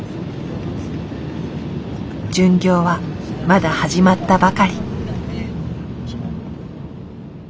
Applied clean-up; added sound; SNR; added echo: none; none; none; none.